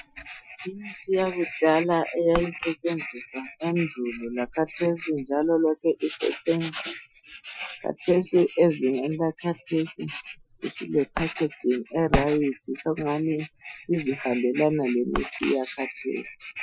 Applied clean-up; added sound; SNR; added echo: classical method Wiener filter.